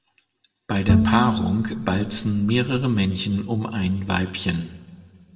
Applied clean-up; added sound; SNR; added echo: none; Bowed string instrument; 0 dB; reverberation time 1.3 s.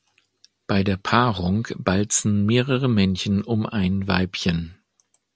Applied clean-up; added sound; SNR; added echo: none; none; none; none.